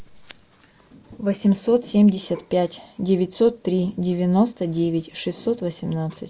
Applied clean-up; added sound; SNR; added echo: none; none; none; none.